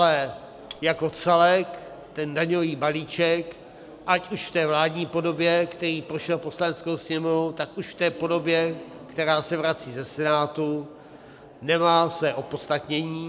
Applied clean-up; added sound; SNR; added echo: none; Cutlery, silverware; 16 dB; none.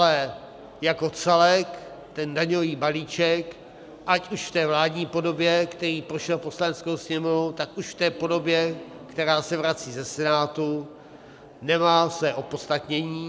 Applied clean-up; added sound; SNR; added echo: none; none; none; none.